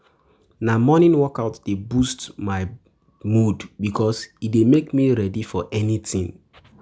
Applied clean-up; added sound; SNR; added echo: none; none; none; none.